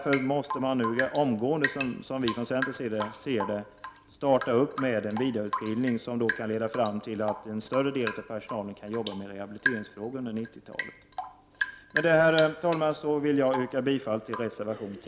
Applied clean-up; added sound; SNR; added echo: none; Drip / Rain; 9 dB; none.